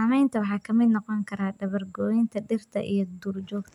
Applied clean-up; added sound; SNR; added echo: none; none; none; none.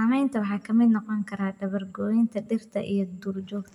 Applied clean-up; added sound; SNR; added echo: none; none; none; reverberation time 0.6 s.